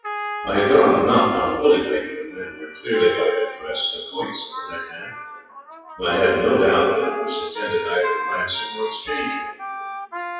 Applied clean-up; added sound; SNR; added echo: classical method WPE with log-MMSE.